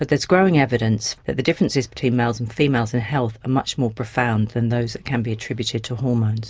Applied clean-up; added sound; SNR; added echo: none; none; none; none.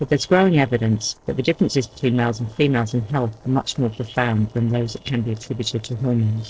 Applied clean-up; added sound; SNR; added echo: neural separator model SepFormer DNS4.